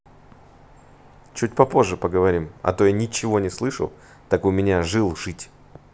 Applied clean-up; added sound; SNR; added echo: none; none; none; none.